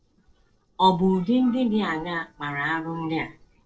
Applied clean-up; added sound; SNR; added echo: neural separator model SepFormer DNS4.